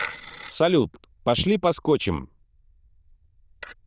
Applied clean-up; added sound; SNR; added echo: neural diffusion model UNIVERSE++.